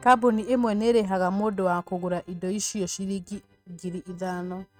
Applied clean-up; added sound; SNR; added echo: neural mask model RNNoise.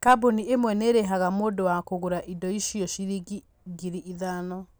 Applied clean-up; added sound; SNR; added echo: none; none; none; none.